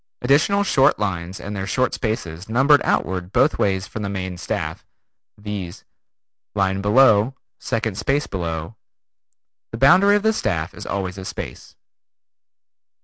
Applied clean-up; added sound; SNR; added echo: none; none; none; none.